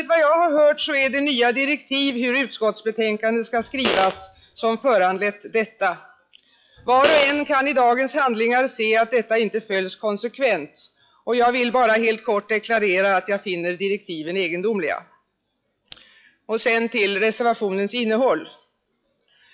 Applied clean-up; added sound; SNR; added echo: classical method log-MMSE.